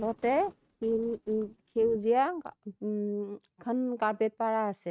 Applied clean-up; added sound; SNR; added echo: neural mask model RNNoise.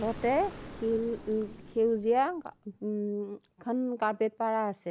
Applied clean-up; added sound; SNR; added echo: none; Explosion; 18 dB; none.